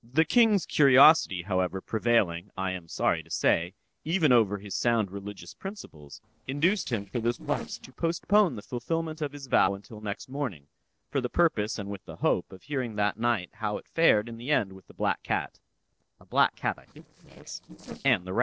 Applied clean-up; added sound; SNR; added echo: neural separator model SepFormer DNS4.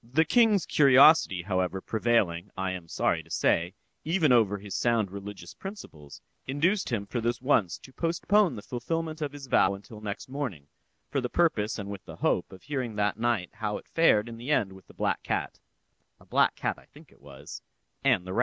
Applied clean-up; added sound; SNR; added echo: none; none; none; none.